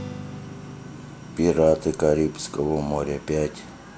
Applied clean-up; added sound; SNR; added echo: none; Strum; 17 dB; none.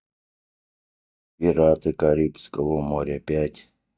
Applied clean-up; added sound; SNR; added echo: neural mask model DeepFilterNet 3.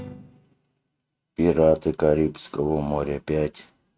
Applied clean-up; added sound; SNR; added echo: neural mask model RNNoise.